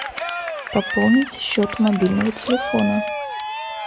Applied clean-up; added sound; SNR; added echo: none; Cheering; 6 dB; none.